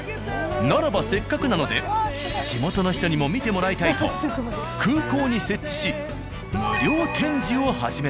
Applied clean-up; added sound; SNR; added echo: none; none; none; none.